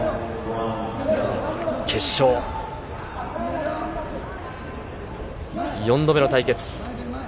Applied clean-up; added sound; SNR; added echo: none; none; none; none.